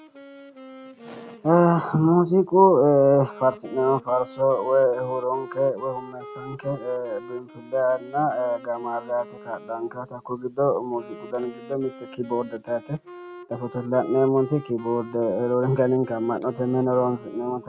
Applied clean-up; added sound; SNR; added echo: none; Wind instrument, woodwind instrument; 19 dB; none.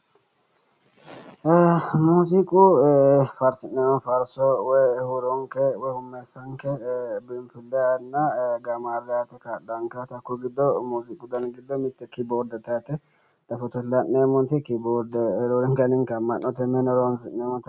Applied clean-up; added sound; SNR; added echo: none; none; none; none.